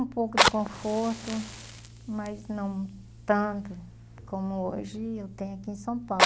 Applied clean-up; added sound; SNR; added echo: none; Fire; 1 dB; none.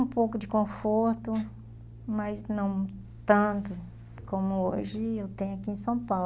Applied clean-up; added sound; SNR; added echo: none; none; none; none.